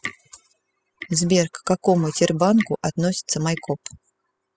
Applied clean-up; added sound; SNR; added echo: classical method spectral subtraction.